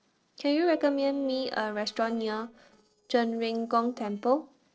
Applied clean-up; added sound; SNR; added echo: neural separator model SepFormer DNS4.